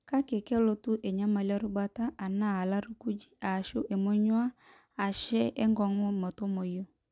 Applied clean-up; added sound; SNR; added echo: none; none; none; none.